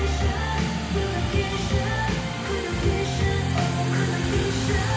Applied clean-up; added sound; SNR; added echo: none; Hiss; 11 dB; reverberation time 0.8 s.